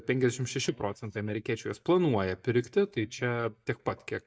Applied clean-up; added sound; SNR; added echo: neural mask model DeepFilterNet 3.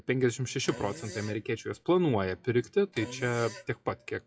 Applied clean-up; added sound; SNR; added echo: classical method WPE with log-MMSE.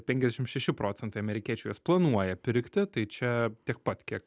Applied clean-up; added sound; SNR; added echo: none; none; none; none.